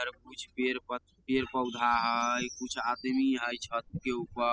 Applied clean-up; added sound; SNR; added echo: classical method spectral subtraction.